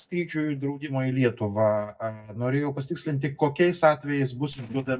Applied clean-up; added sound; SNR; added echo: neural mask model DeepFilterNet 3.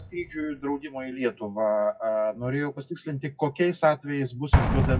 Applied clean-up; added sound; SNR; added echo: classical method WPE with log-MMSE.